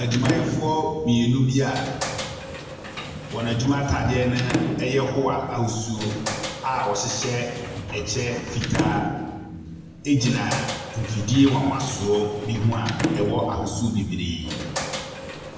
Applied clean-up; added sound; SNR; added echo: none; Sliding door / Slam; 6 dB; reverberation time 1.2 s.